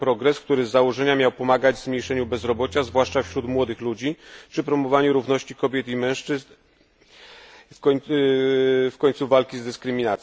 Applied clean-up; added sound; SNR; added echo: none; Bowed string instrument; 19 dB; none.